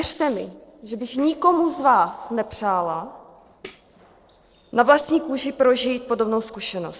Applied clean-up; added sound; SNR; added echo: neural separator model SepFormer DNS4.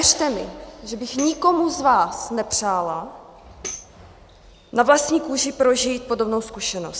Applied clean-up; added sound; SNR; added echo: none; Tambourine; 17 dB; none.